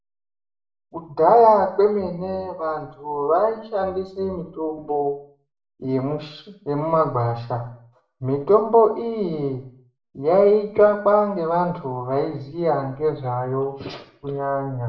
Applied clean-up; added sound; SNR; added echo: none; none; none; reverberation time 0.5 s.